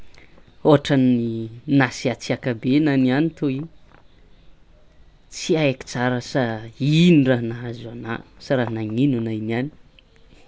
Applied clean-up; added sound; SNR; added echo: none; none; none; none.